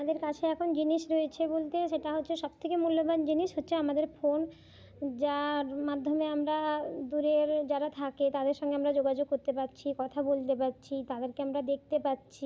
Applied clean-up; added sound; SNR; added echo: none; none; none; none.